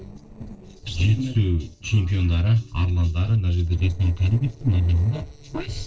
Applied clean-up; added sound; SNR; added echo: neural separator model SepFormer DNS4.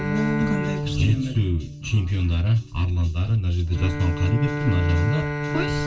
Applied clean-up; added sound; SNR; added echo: none; Bowed string instrument; 6 dB; reverberation time 0.2 s.